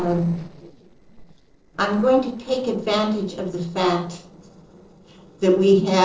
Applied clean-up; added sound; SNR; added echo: neural separator model SepFormer DNS4.